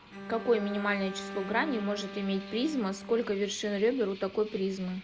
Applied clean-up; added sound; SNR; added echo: none; Bowed string instrument; 13 dB; none.